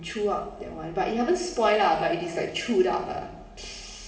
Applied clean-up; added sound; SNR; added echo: none; none; none; reverberation time 1.1 s.